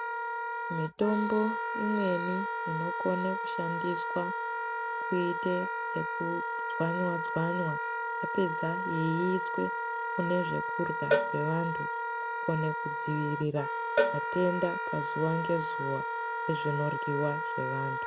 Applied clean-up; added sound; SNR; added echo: none; Wind instrument, woodwind instrument + Cowbell; 0 dB; none.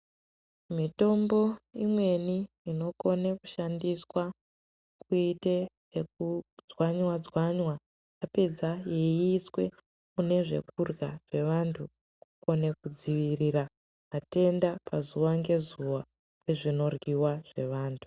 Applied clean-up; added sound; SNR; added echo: none; none; none; none.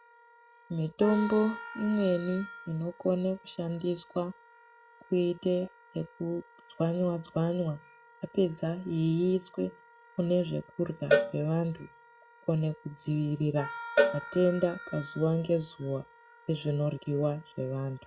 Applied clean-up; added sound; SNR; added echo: classical method log-MMSE.